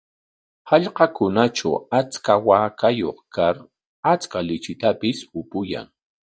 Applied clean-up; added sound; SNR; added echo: none; none; none; none.